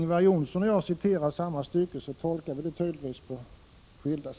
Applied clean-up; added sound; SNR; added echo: none; none; none; none.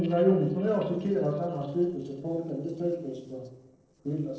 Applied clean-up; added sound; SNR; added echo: neural separator model SepFormer DNS4.